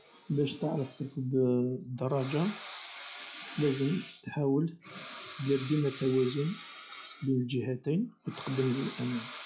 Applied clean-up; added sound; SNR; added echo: classical method log-MMSE.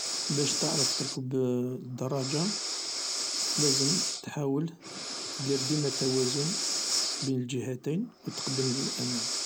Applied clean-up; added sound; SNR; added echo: none; Breathing; 1 dB; none.